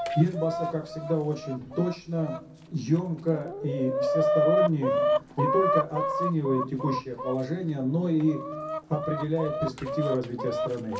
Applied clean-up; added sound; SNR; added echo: none; Chicken, rooster; 1 dB; reverberation time 0.3 s.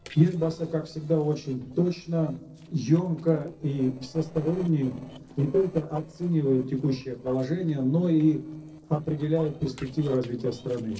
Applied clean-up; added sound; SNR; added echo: neural separator model SepFormer DNS4.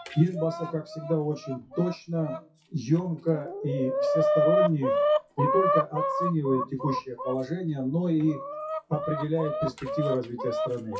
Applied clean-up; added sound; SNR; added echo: classical method WPE with log-MMSE.